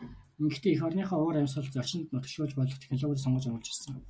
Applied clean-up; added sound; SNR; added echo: none; none; none; none.